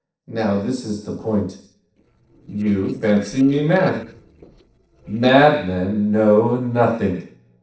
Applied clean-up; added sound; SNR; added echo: neural separator model SepFormer DNS4.